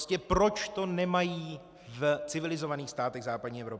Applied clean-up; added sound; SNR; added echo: none; none; none; none.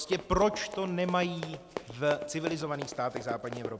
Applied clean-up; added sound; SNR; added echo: none; Run; 11 dB; none.